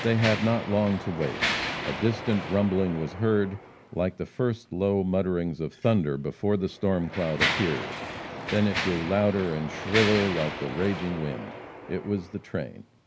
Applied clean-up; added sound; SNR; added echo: none; Mechanisms; 7 dB; none.